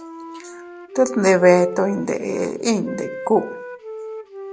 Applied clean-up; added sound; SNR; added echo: none; Wind instrument, woodwind instrument; 13 dB; none.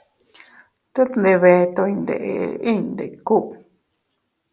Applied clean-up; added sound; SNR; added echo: none; none; none; none.